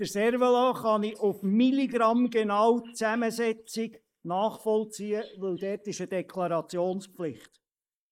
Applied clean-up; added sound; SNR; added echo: neural mask model Resemble Enhance denoiser.